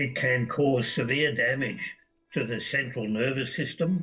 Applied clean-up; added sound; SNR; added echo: neural separator model SepFormer DNS4.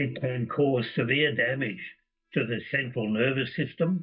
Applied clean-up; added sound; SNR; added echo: neural mask model DeepFilterNet 3.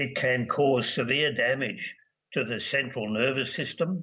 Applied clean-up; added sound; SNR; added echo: none; none; none; none.